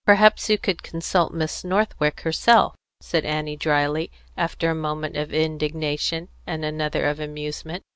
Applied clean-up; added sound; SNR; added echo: none; none; none; none.